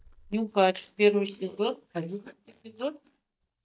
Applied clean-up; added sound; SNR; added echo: neural mask model DeepFilterNet 3.